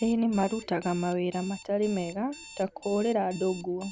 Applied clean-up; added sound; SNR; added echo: none; Alarm; 19 dB; none.